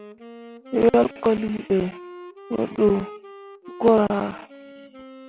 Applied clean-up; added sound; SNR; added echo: none; Wind instrument, woodwind instrument; 18 dB; none.